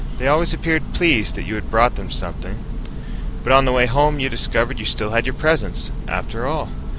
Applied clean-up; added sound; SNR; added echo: none; Church bell; 4 dB; none.